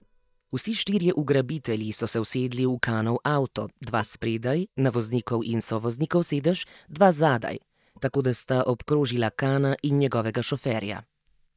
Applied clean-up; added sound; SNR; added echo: neural mask model DeepFilterNet 3.